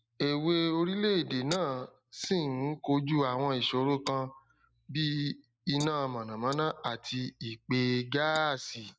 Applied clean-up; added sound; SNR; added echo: neural mask model Resemble Enhance denoiser.